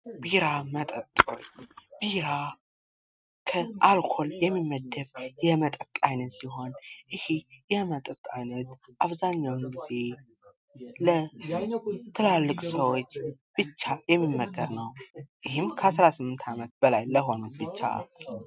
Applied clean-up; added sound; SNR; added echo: neural mask model RNNoise.